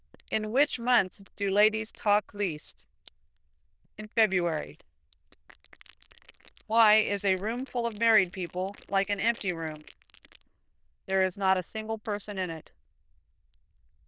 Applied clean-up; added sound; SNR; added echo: neural diffusion model UNIVERSE++.